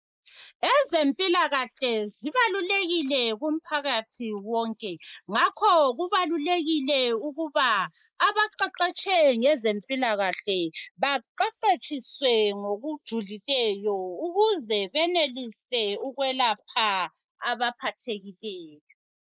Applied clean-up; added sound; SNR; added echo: neural mask model Resemble Enhance denoiser.